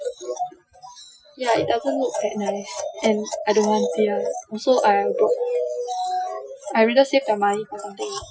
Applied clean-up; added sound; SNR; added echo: classical method Wiener filter.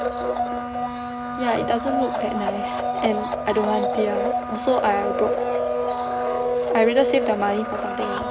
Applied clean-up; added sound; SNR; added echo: none; Domestic sounds, home sounds; -1 dB; none.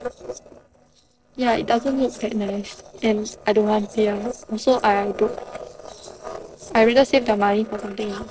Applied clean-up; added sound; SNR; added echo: neural separator model SepFormer DNS4.